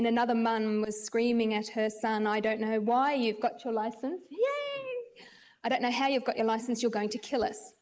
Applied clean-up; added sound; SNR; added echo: neural mask model Resemble Enhance denoiser.